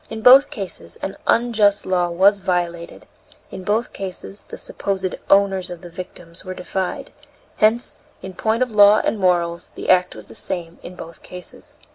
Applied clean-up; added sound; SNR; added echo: none; none; none; none.